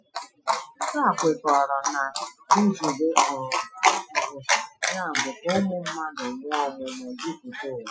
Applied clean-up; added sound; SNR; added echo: classical method Wiener filter.